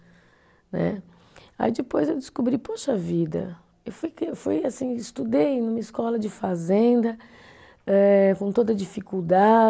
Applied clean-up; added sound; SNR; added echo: none; none; none; none.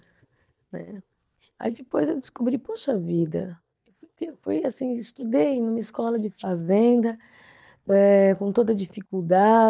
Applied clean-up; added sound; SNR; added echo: neural mask model DeepFilterNet 3.